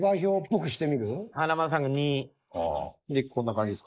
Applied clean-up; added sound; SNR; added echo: neural mask model Resemble Enhance denoiser.